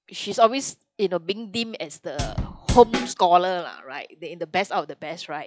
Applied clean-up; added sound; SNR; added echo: classical method log-MMSE.